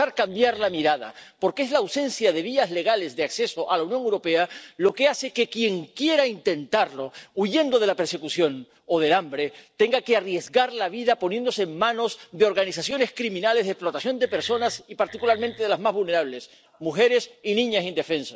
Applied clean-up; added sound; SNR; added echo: neural separator model SepFormer DNS4.